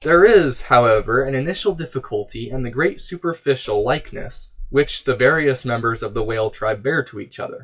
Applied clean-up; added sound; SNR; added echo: classical method WPE with log-MMSE.